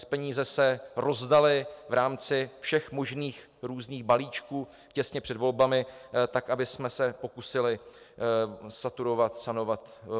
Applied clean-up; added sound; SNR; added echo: none; none; none; none.